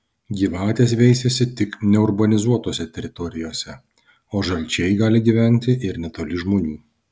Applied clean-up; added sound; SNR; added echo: none; none; none; none.